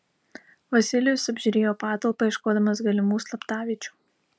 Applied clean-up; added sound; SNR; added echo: none; none; none; none.